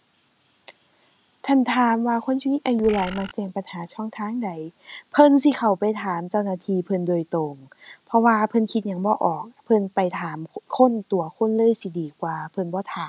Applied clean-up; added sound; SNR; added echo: none; Bird; 13 dB; none.